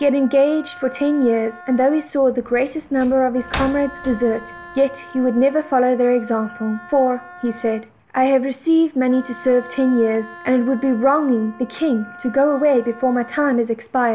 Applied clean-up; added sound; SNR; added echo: none; Wind instrument, woodwind instrument + Slam; 18 dB; none.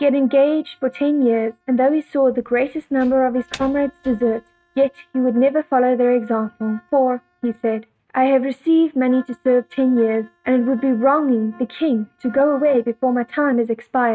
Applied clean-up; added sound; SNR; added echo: neural mask model RNNoise.